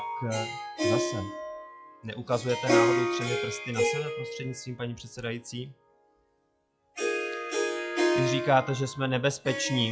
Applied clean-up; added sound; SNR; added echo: classical method log-MMSE.